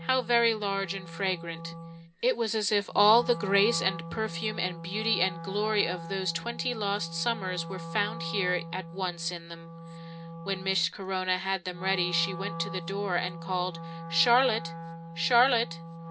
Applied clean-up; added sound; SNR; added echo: none; Wind instrument, woodwind instrument; 10 dB; reverberation time 0.3 s.